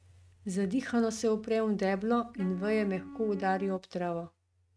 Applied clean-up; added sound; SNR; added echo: neural mask model RNNoise.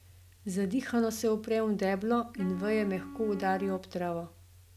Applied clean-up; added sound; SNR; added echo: none; Wind instrument, woodwind instrument; 14 dB; none.